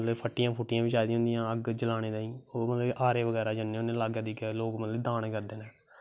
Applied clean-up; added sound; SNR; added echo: none; none; none; none.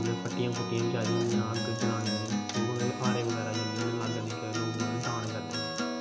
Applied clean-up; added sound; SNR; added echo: none; Acoustic guitar; 1 dB; reverberation time 0.8 s.